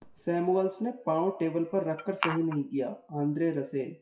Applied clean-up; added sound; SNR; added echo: classical method WPE with log-MMSE.